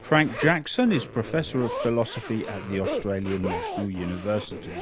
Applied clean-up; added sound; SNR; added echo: none; Zipper (clothing); 8 dB; none.